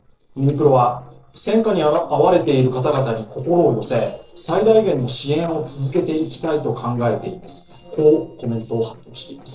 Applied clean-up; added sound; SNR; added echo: neural separator model SepFormer DNS4.